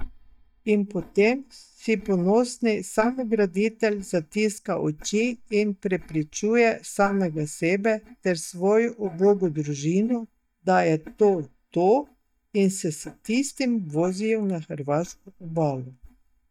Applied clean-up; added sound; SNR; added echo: neural mask model DeepFilterNet 3.